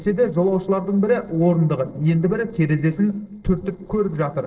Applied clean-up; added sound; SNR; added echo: neural separator model SepFormer DNS4.